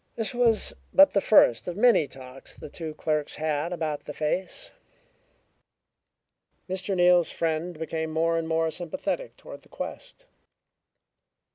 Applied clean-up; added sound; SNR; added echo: none; none; none; none.